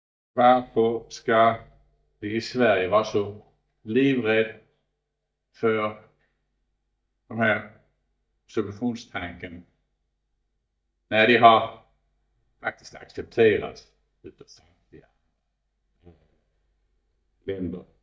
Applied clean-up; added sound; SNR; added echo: neural mask model DeepFilterNet 3.